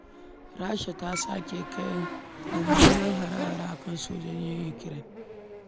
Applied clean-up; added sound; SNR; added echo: none; Race car, auto racing / Accelerating, revving, vroom; -3 dB; none.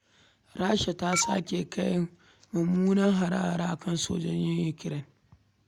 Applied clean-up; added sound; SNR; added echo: none; none; none; none.